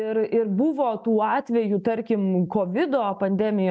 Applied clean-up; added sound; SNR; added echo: none; none; none; none.